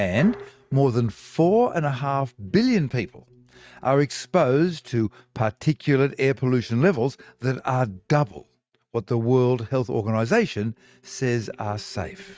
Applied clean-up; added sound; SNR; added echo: neural mask model RNNoise.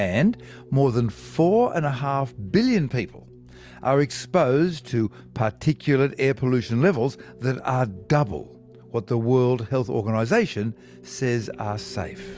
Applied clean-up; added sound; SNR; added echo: none; none; none; none.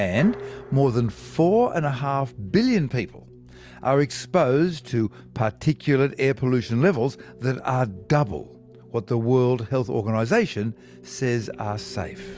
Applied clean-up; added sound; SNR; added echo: none; Dishes, pots, and pans; 19 dB; none.